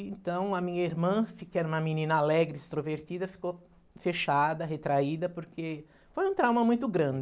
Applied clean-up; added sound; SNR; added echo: none; none; none; none.